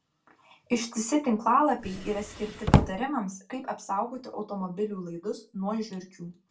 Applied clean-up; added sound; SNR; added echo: none; Drawer open or close; -4 dB; reverberation time 0.2 s.